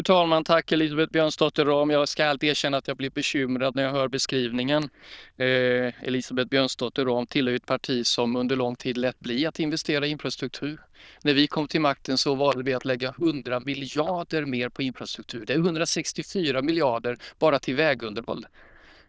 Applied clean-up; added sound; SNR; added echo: neural diffusion model UNIVERSE++.